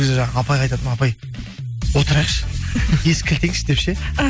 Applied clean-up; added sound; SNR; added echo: none; none; none; none.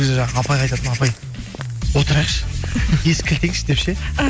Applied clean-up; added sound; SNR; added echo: none; Walk, footsteps / Bird vocalization, bird call, bird song; 16 dB; none.